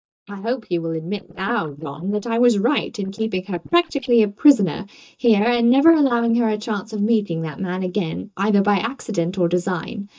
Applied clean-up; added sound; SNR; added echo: neural mask model DeepFilterNet 3.